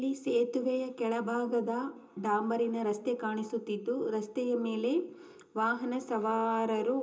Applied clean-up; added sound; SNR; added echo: none; none; none; reverberation time 0.2 s.